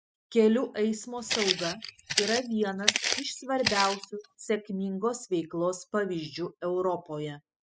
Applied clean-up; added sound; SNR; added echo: classical method spectral subtraction.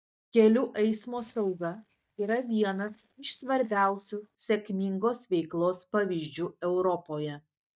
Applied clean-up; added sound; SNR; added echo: neural mask model DeepFilterNet 3.